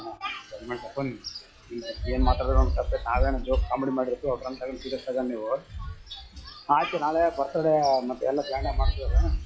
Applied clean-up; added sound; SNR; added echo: classical method log-MMSE.